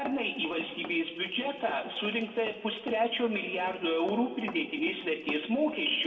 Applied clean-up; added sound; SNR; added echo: none; Run; 17 dB; reverberation time 1.9 s.